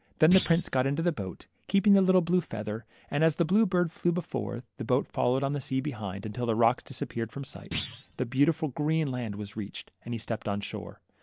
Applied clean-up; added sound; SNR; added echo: none; Thump, thud; 13 dB; none.